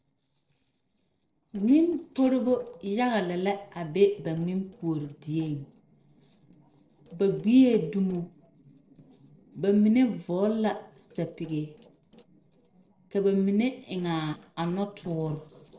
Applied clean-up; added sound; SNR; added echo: neural separator model SepFormer DNS4.